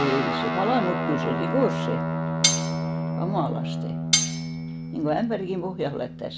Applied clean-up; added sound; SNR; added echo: none; Cutlery, silverware + Guitar; -2 dB; none.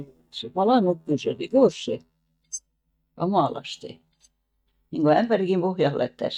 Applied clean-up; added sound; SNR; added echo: neural mask model DeepFilterNet 3.